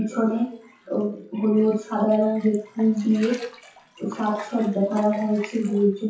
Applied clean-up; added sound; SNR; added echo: classical method WPE with log-MMSE.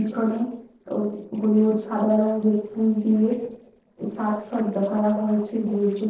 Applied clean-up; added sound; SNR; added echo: neural separator model SepFormer DNS4.